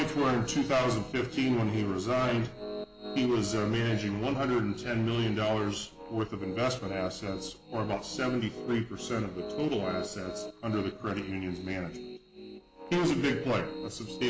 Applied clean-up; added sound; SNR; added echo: none; Piano; 11 dB; none.